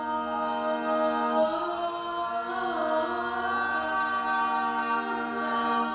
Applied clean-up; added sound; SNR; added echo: none; Bowed string instrument; 8 dB; reverberation time 0.6 s.